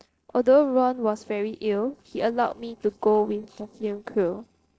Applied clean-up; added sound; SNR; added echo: neural separator model SepFormer DNS4.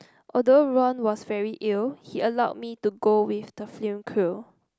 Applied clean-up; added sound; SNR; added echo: none; none; none; none.